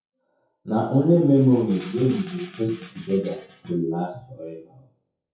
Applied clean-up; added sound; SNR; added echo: classical method WPE with log-MMSE.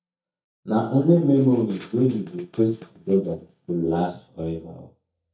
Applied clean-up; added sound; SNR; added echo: neural mask model DeepFilterNet 3.